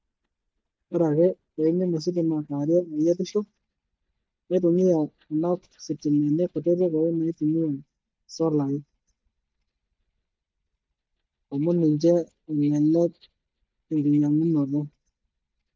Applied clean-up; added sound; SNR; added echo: neural mask model DeepFilterNet 3.